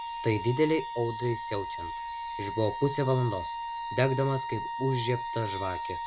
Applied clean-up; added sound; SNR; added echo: none; Wind instrument, woodwind instrument + Wind chime; 5 dB; none.